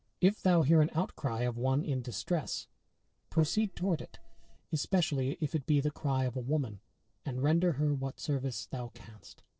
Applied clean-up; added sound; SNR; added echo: neural separator model SepFormer DNS4.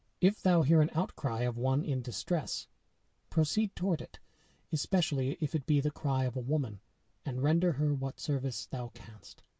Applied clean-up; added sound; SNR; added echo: none; none; none; none.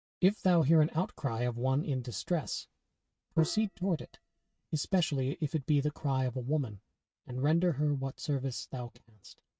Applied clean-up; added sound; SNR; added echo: neural mask model RNNoise.